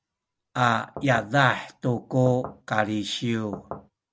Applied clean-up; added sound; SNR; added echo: none; Knock / Wood; 14 dB; none.